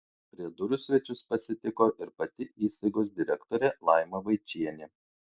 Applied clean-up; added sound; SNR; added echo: none; none; none; none.